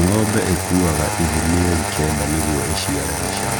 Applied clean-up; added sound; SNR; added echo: none; Engine starting; 3 dB; none.